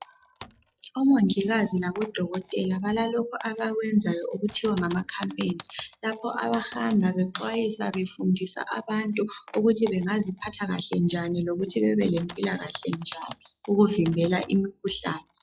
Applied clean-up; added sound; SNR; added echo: classical method log-MMSE.